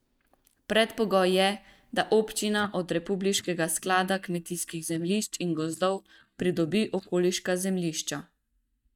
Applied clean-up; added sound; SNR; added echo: neural mask model DeepFilterNet 3.